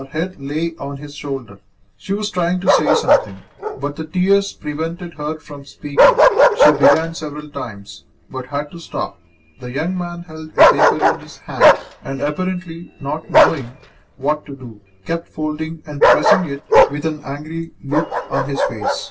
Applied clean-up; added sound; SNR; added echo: none; Bark; -4 dB; reverberation time 0.1 s.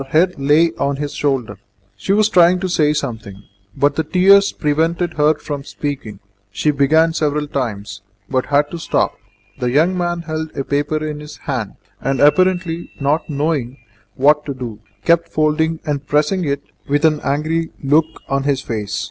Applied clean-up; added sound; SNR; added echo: none; none; none; none.